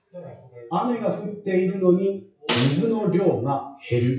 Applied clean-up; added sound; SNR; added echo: classical method WPE with log-MMSE.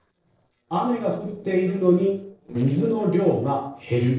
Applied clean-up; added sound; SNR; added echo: neural separator model SepFormer DNS4.